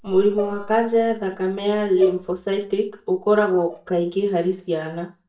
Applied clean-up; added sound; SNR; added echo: neural mask model DeepFilterNet 3.